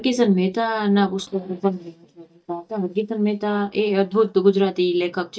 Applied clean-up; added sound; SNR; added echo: neural mask model DeepFilterNet 3.